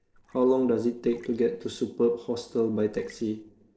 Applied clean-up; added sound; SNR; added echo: neural separator model SepFormer DNS4.